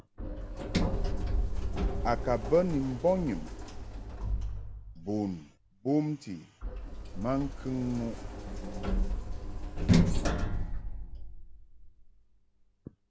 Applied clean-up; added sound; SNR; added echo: none; Sliding door; -3 dB; none.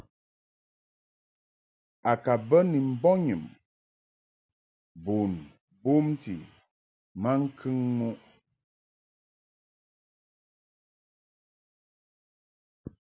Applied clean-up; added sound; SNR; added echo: none; none; none; none.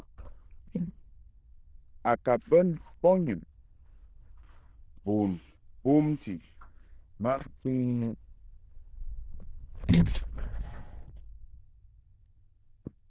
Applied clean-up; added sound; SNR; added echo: neural diffusion model UNIVERSE++.